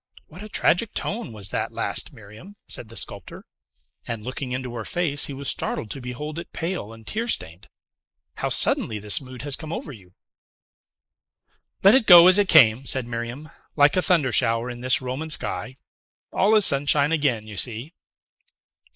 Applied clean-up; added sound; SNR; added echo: neural mask model Resemble Enhance denoiser.